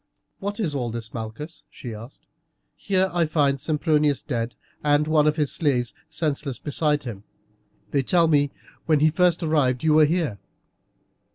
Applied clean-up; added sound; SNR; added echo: none; none; none; none.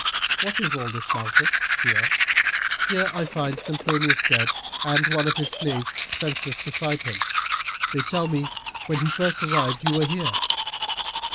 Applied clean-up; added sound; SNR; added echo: none; Domestic sounds, home sounds; -3 dB; none.